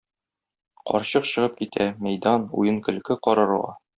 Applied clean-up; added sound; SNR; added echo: none; none; none; none.